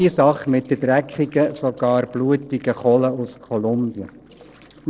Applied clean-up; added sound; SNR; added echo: neural separator model SepFormer DNS4.